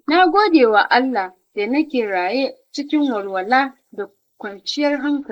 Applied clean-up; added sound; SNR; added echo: neural mask model Resemble Enhance denoiser.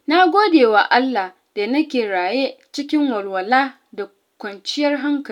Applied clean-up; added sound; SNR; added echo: none; none; none; none.